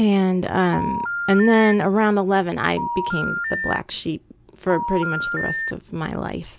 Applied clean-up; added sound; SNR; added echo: none; Telephone; 5 dB; none.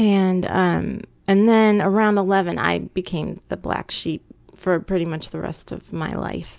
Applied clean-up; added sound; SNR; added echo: none; none; none; none.